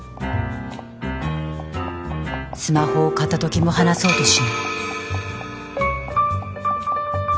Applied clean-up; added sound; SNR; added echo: none; Bowed string instrument; 13 dB; none.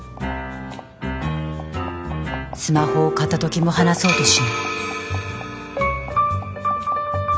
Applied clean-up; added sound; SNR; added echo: none; none; none; none.